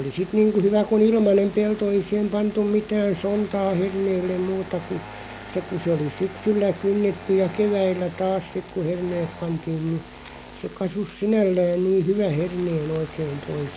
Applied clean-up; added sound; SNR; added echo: none; Engine starting; 19 dB; none.